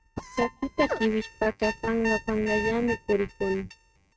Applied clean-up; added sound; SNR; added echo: neural mask model RNNoise.